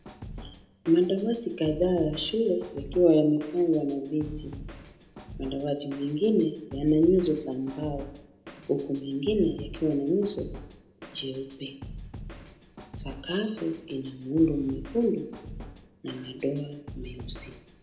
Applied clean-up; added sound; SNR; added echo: none; Drum kit; 17 dB; reverberation time 0.7 s.